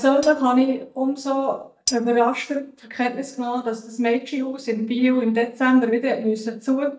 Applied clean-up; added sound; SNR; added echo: neural mask model DeepFilterNet 3.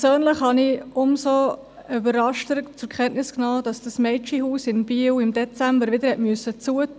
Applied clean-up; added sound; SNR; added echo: none; none; none; none.